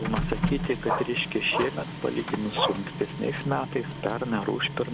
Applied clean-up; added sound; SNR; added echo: none; Printer + Bark; 3 dB; none.